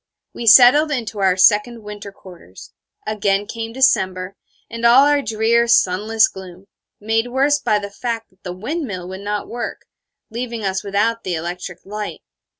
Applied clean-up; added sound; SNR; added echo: none; none; none; none.